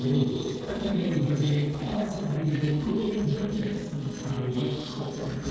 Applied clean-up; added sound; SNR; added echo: neural separator model SepFormer DNS4.